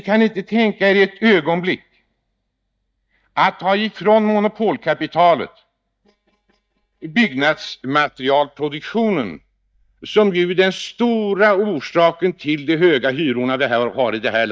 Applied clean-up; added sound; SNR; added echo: neural mask model DeepFilterNet 3.